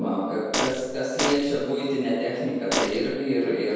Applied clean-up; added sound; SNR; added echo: none; Fart; 2 dB; reverberation time 1.2 s.